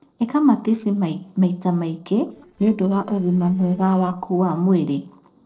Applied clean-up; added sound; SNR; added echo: neural separator model SepFormer DNS4.